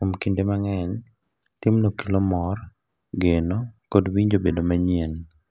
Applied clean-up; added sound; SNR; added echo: none; none; none; none.